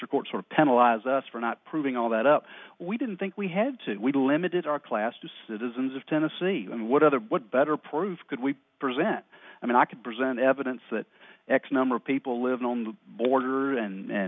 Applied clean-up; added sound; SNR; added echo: none; none; none; none.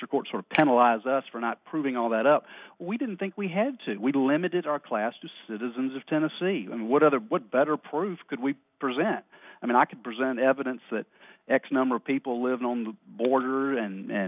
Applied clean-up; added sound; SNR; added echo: neural separator model SepFormer DNS4.